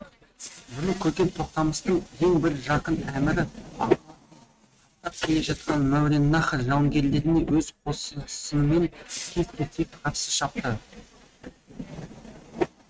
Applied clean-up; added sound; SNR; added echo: neural mask model RNNoise.